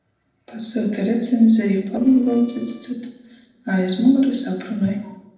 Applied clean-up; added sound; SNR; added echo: neural separator model SepFormer DNS4.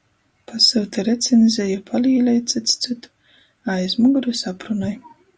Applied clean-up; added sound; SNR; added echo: none; none; none; none.